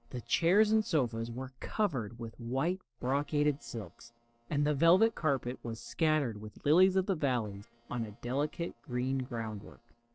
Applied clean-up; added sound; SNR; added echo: neural separator model SepFormer DNS4.